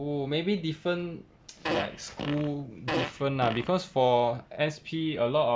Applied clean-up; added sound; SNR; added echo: none; Fart; 6 dB; none.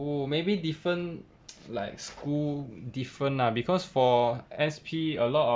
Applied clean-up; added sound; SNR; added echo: none; none; none; none.